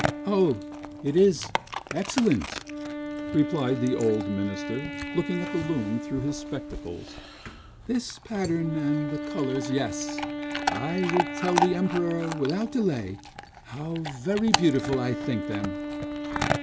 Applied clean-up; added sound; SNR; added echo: none; Wind instrument, woodwind instrument + Chewing, mastication / Dog; 4 dB; none.